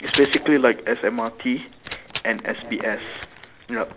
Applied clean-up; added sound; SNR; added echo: none; Writing; 11 dB; none.